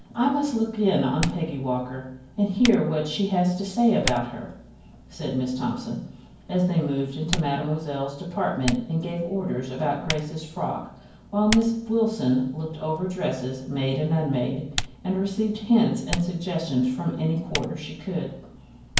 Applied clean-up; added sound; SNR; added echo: none; Typing; 11 dB; reverberation time 0.9 s.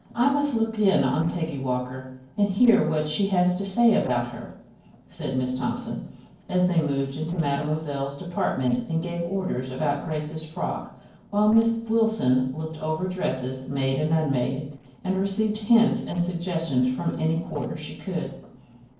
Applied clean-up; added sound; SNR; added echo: neural separator model SepFormer DNS4.